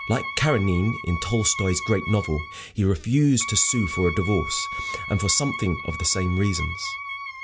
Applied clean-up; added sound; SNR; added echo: none; Wind instrument, woodwind instrument; 10 dB; none.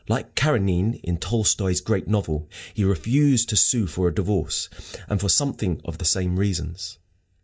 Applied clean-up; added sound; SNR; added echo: neural mask model Resemble Enhance denoiser.